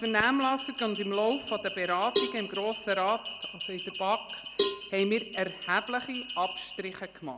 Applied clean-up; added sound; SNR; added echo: none; Cowbell + Bell; 7 dB; none.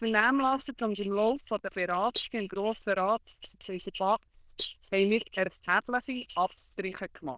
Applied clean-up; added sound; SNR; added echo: neural diffusion model UNIVERSE++.